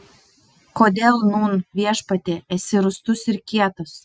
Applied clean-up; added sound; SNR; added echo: none; none; none; none.